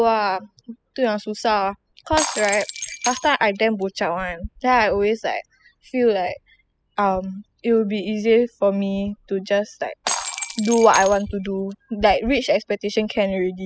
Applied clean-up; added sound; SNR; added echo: classical method spectral subtraction.